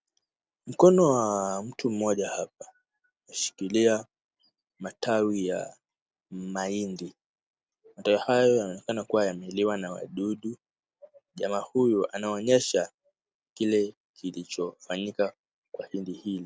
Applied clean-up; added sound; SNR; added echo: none; none; none; none.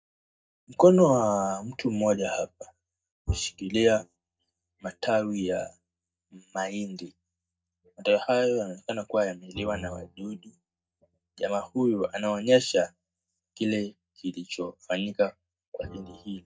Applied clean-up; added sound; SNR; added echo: neural mask model DeepFilterNet 3.